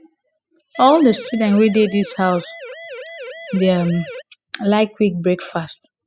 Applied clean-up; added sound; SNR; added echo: classical method spectral subtraction.